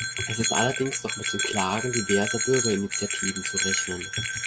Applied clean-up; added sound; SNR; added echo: none; Bell; 0 dB; none.